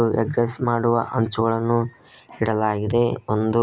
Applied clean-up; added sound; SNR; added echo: none; none; none; none.